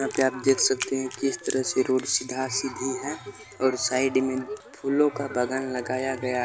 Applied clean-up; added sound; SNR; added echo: none; Crackle; 19 dB; none.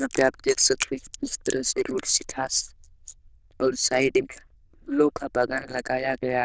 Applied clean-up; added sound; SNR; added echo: neural diffusion model UNIVERSE++.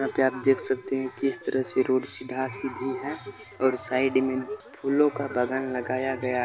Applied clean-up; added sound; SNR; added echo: none; none; none; none.